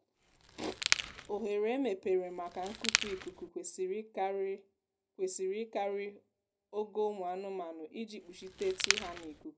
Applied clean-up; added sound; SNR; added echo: none; Crackle; 0 dB; reverberation time 0.4 s.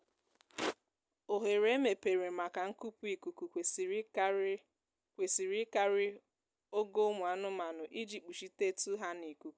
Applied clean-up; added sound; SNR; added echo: none; none; none; none.